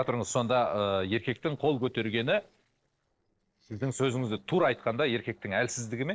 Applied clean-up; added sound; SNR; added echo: neural separator model SepFormer DNS4.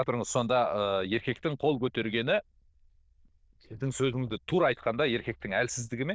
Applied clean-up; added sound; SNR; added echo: neural diffusion model UNIVERSE++.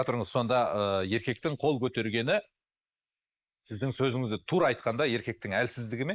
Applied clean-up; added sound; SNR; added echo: neural mask model Resemble Enhance denoiser.